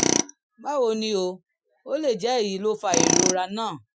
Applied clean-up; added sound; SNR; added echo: classical method Wiener filter.